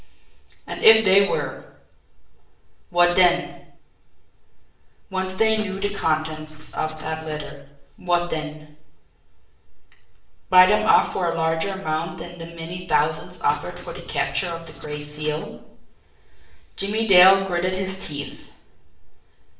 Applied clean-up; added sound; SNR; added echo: none; Writing; 17 dB; reverberation time 0.6 s.